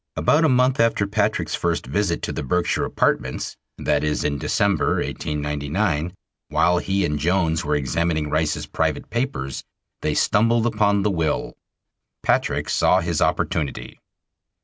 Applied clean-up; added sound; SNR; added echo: none; none; none; none.